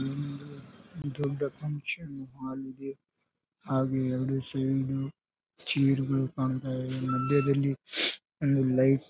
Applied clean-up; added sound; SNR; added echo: none; Wind instrument, woodwind instrument; 8 dB; none.